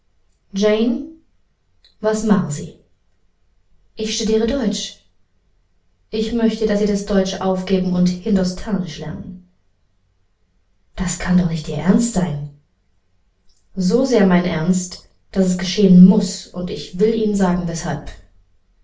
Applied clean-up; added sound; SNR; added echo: none; none; none; reverberation time 0.4 s.